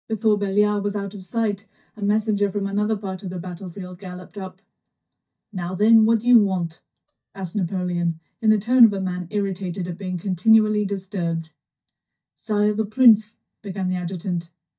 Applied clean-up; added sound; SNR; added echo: neural mask model DeepFilterNet 3.